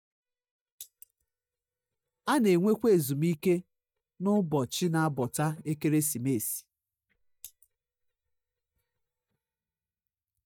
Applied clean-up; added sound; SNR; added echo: neural mask model DeepFilterNet 3.